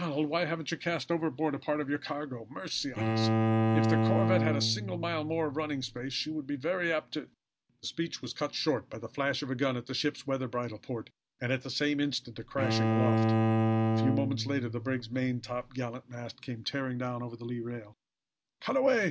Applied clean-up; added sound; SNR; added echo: none; Bowed string instrument; -4 dB; none.